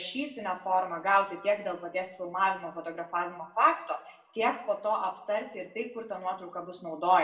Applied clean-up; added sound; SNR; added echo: none; none; none; reverberation time 0.6 s.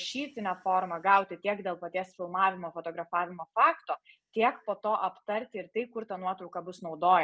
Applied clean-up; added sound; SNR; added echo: none; none; none; none.